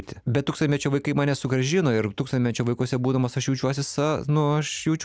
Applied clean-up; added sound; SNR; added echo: none; none; none; none.